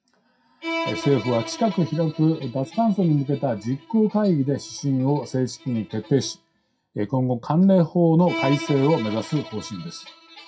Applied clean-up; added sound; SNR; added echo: classical method WPE with log-MMSE.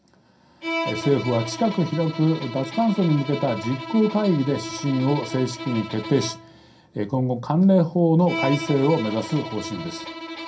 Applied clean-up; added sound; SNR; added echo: none; Bowed string instrument; 10 dB; reverberation time 0.3 s.